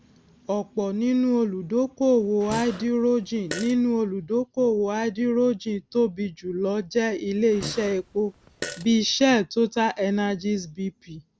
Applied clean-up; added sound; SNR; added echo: none; Fart; 14 dB; none.